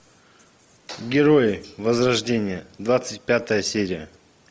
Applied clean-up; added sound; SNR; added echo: none; none; none; none.